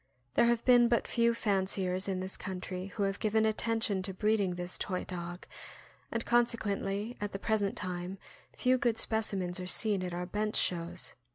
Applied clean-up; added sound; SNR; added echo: none; none; none; none.